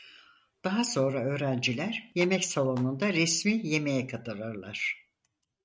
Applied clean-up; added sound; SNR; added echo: neural mask model RNNoise.